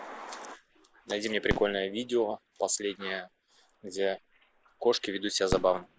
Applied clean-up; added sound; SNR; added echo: none; Fireworks; 11 dB; none.